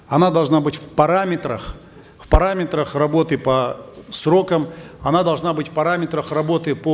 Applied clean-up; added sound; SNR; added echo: none; none; none; none.